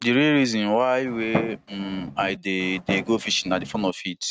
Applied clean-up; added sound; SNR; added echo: neural mask model RNNoise.